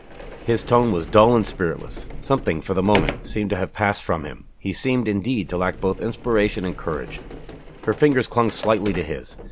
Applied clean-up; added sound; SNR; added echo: none; Sliding door; 12 dB; none.